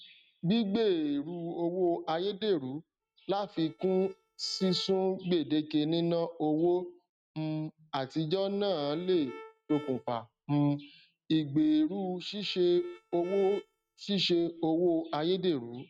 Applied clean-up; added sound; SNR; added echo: neural mask model RNNoise.